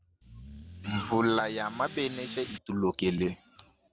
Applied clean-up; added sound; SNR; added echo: none; Accelerating, revving, vroom / Car; 13 dB; none.